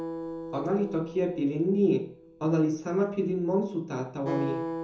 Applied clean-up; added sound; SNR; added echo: none; Acoustic guitar; 10 dB; reverberation time 0.6 s.